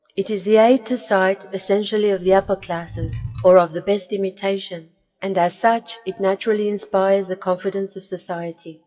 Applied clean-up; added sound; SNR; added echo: classical method WPE with log-MMSE.